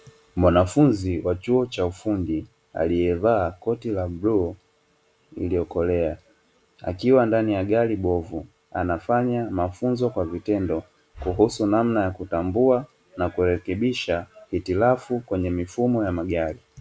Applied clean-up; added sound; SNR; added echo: none; none; none; none.